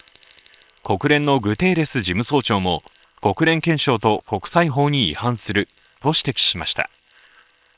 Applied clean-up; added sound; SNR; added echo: neural separator model SepFormer WHAM!.